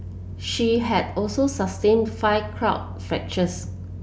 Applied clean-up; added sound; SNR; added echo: none; none; none; none.